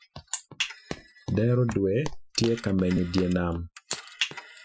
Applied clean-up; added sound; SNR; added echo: classical method Wiener filter.